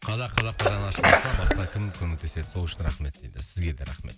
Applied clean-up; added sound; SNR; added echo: none; Sneeze; -5 dB; none.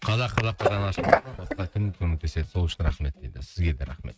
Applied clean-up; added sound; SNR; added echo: neural mask model RNNoise.